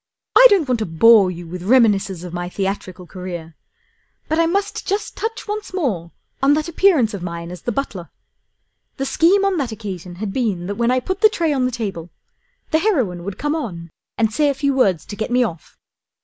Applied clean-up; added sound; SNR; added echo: none; none; none; none.